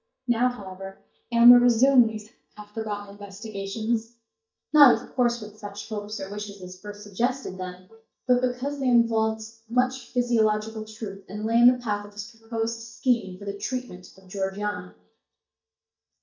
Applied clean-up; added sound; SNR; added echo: neural mask model DeepFilterNet 3.